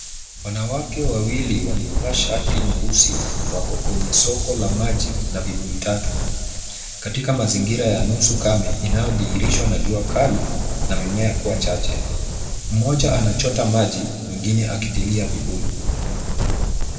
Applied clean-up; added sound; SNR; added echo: none; Wind; 0 dB; reverberation time 2.0 s.